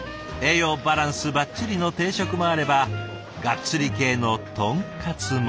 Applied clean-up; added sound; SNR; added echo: none; none; none; none.